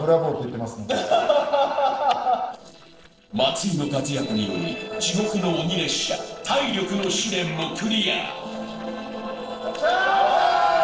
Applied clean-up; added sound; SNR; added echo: neural separator model SepFormer DNS4.